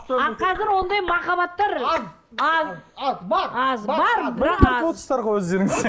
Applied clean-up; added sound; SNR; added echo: neural mask model Resemble Enhance denoiser.